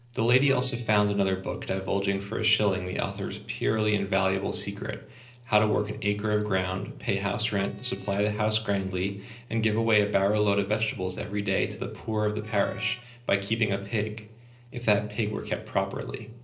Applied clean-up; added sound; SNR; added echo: neural separator model SepFormer DNS4.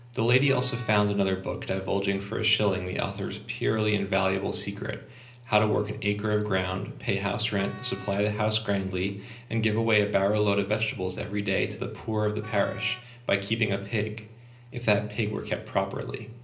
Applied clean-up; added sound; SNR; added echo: none; Wind instrument, woodwind instrument; 20 dB; reverberation time 0.5 s.